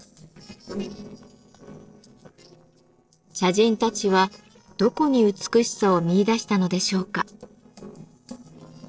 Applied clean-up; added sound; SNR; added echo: neural separator model SepFormer DNS4.